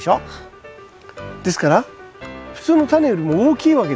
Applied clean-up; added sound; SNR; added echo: none; none; none; none.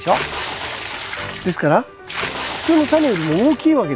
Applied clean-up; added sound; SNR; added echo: none; Water / Splash, splatter; 8 dB; none.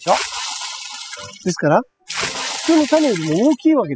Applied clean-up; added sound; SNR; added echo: classical method spectral subtraction.